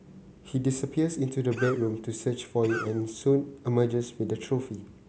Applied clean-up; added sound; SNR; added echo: none; Cough; 11 dB; none.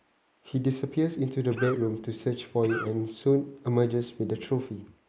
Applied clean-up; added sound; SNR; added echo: neural mask model Resemble Enhance denoiser.